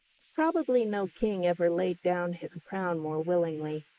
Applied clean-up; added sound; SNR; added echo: neural mask model Resemble Enhance denoiser.